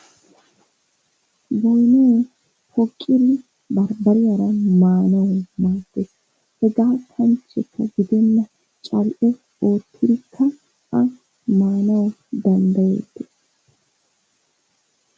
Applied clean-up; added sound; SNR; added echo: none; none; none; none.